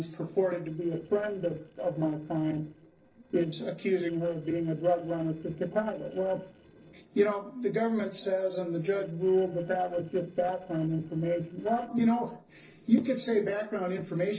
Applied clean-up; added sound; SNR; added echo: neural separator model SepFormer DNS4.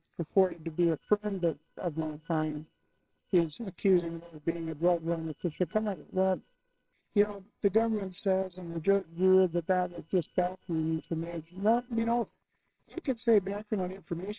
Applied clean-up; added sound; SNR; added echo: neural separator model SepFormer WHAMR!.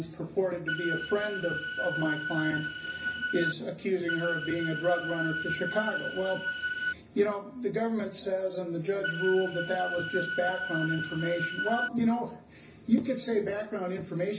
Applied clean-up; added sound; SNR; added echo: none; Organ; 3 dB; reverberation time 0.4 s.